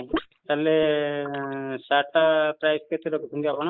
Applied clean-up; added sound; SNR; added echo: neural mask model Resemble Enhance denoiser.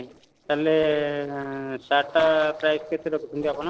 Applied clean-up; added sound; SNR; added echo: neural separator model SepFormer DNS4.